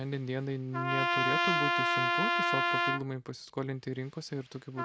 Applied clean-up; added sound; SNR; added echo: none; Trumpet; -5 dB; none.